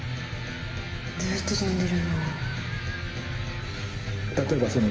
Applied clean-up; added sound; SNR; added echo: none; none; none; reverberation time 2.1 s.